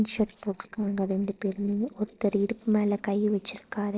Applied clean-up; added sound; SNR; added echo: neural separator model SepFormer DNS4.